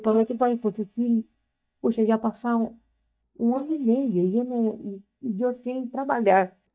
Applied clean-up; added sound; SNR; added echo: neural mask model DeepFilterNet 3.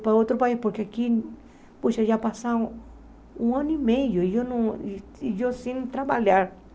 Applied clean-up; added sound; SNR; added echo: none; none; none; none.